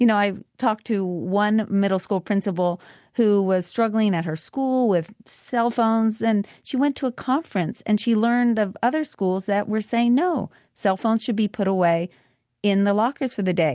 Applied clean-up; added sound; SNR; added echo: none; none; none; none.